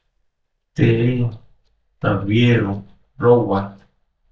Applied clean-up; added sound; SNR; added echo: neural mask model DeepFilterNet 3.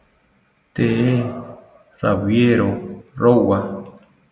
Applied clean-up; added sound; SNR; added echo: none; none; none; none.